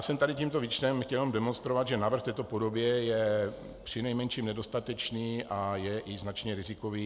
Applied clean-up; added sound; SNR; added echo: none; none; none; none.